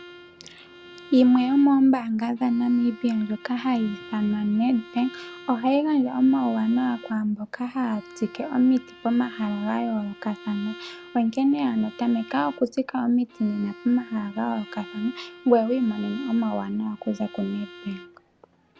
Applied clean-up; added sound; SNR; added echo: none; Bowed string instrument; 20 dB; none.